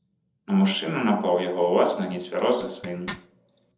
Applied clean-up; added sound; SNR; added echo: none; Zipper (clothing); 17 dB; reverberation time 0.7 s.